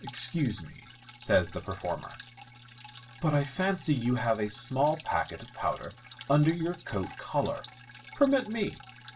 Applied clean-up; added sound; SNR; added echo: none; Drip; 19 dB; reverberation time 0.2 s.